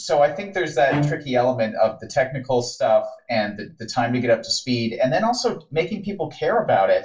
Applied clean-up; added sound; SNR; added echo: neural separator model SepFormer DNS4.